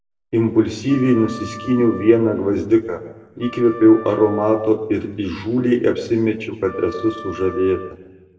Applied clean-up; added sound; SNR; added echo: none; Wind instrument, woodwind instrument; 19 dB; reverberation time 0.8 s.